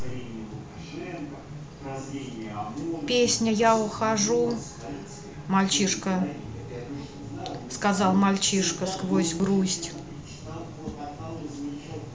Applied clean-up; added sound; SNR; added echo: none; Guitar; 18 dB; none.